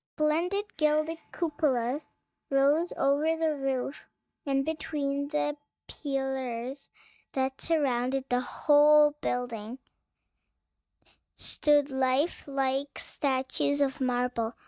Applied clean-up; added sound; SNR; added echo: neural mask model DeepFilterNet 3.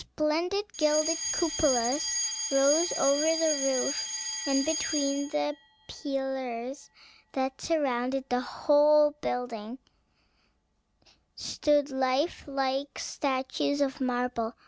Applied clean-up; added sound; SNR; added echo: none; Alarm; 8 dB; none.